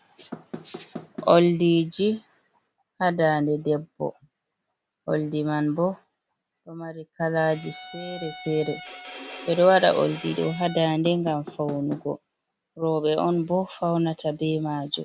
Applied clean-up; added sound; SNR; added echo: none; Bowed string instrument + Knock / Wood; 14 dB; none.